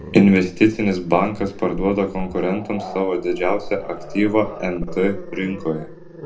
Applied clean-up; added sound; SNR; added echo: none; Growling; 12 dB; reverberation time 0.3 s.